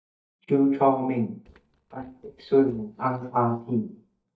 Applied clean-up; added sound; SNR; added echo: neural mask model DeepFilterNet 3.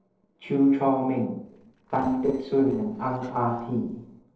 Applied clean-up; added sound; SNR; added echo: neural separator model SepFormer DNS4.